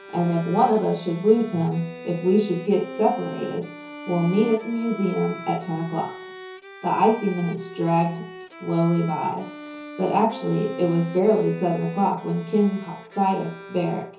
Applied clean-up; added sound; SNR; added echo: none; Bowed string instrument; 14 dB; reverberation time 0.6 s.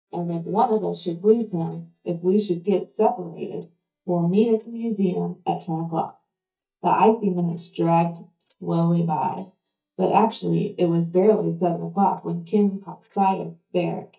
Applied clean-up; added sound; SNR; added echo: neural mask model DeepFilterNet 3.